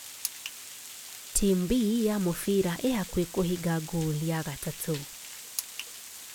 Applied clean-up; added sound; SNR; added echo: none; Water; 14 dB; none.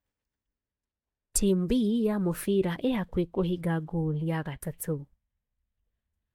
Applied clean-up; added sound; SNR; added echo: neural mask model DeepFilterNet 3.